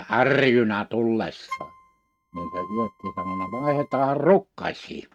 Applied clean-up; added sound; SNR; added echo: neural mask model RNNoise.